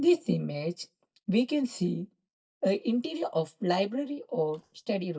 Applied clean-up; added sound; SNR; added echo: neural mask model DeepFilterNet 3.